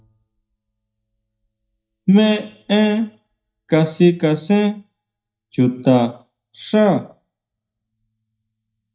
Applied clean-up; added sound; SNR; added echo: neural mask model DeepFilterNet 3.